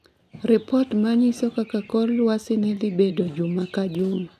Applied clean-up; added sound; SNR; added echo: none; none; none; none.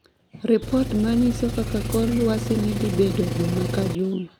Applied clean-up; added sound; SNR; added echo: none; Engine; 4 dB; none.